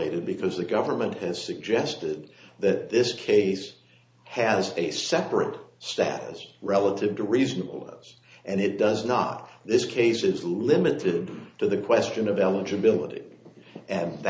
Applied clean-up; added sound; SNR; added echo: none; none; none; none.